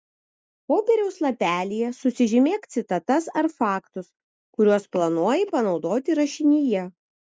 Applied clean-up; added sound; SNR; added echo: none; none; none; none.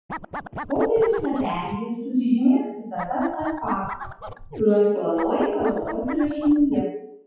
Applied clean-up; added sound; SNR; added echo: classical method WPE with log-MMSE.